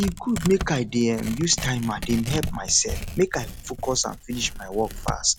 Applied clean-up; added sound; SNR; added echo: none; Tearing; 8 dB; none.